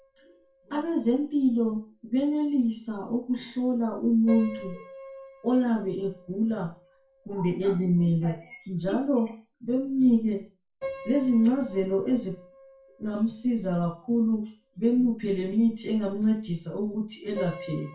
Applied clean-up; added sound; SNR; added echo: none; Piano; 19 dB; reverberation time 0.3 s.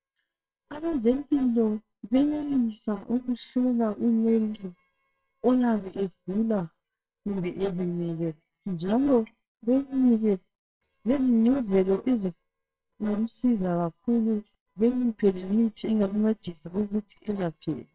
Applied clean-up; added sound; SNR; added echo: neural separator model SepFormer WHAMR!.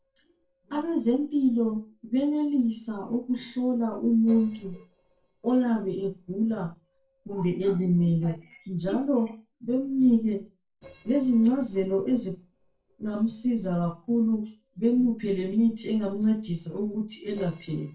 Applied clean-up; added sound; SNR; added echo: neural separator model SepFormer DNS4.